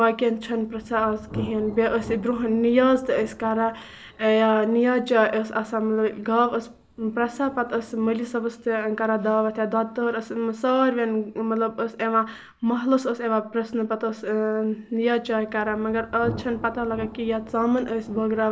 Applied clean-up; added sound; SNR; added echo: none; Thunder; 20 dB; none.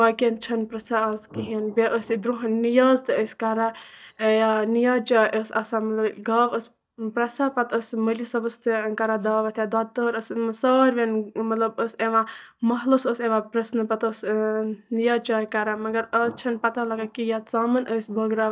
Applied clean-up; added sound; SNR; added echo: neural mask model DeepFilterNet 3.